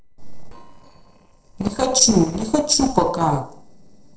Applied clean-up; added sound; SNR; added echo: neural separator model SepFormer DNS4.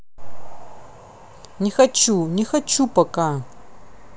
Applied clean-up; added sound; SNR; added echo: none; none; none; none.